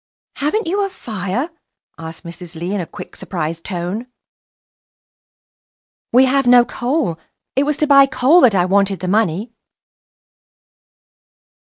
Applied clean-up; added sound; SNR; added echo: none; none; none; none.